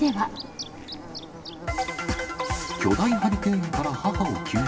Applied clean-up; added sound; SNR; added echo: none; Buzz / Bird; 13 dB; reverberation time 2.7 s.